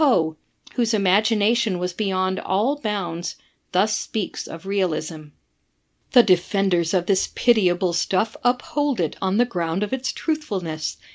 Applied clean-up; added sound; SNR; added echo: none; none; none; none.